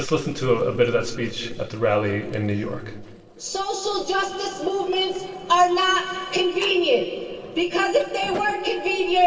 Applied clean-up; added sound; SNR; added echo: neural separator model SepFormer DNS4.